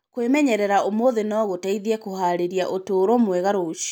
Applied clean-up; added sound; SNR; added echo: none; none; none; none.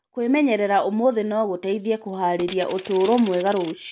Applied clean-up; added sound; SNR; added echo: none; Coin (dropping); 17 dB; none.